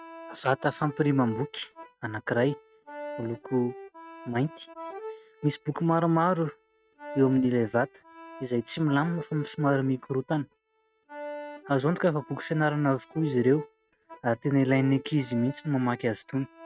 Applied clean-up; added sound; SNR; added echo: neural mask model RNNoise.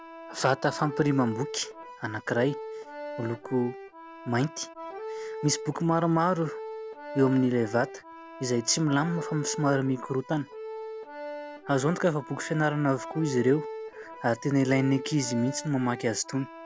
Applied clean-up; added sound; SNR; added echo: none; Accordion; 12 dB; none.